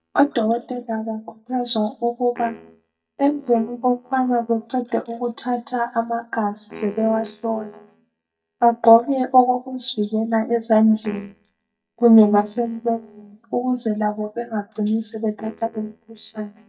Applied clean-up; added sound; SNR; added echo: neural mask model DeepFilterNet 3.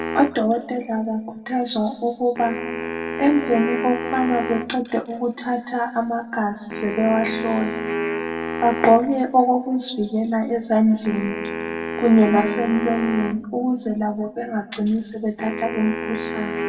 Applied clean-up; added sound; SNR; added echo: none; Wind instrument, woodwind instrument; 8 dB; reverberation time 1.2 s.